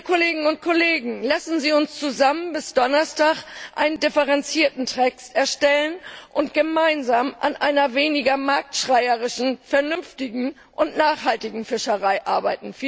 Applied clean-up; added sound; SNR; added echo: none; none; none; none.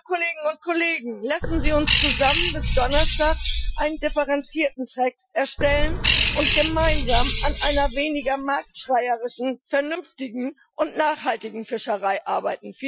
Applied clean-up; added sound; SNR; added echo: classical method Wiener filter.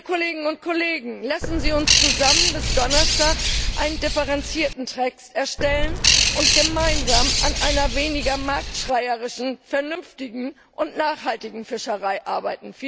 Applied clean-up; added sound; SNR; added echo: none; Bird; -4 dB; none.